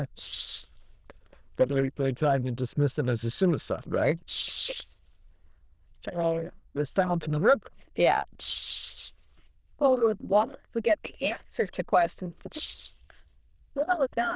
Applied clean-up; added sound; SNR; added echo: neural diffusion model UNIVERSE++.